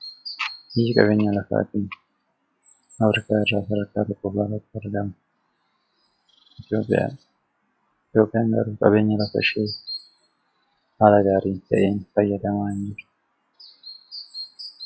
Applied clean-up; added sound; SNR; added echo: classical method log-MMSE.